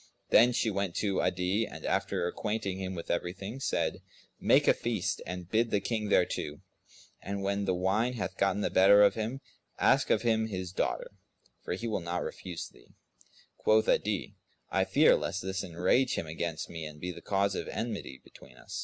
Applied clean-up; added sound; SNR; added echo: none; none; none; none.